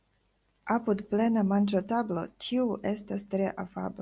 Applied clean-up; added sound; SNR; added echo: none; none; none; none.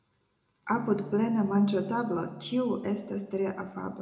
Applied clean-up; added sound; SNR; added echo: none; Electric guitar / Strum; 14 dB; reverberation time 0.5 s.